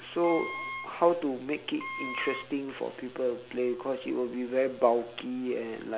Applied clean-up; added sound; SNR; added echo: none; Wind instrument, woodwind instrument; 9 dB; none.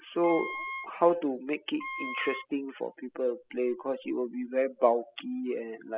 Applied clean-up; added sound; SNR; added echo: classical method spectral subtraction.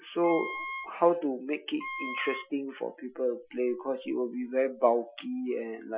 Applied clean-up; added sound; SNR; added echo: classical method Wiener filter.